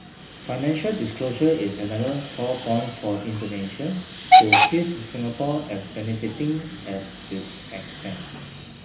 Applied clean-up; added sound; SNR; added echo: none; Hiss / Alarm / Train; -1 dB; reverberation time 0.3 s.